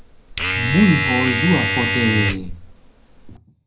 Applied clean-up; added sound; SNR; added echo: none; Domestic sounds, home sounds; 2 dB; reverberation time 0.4 s.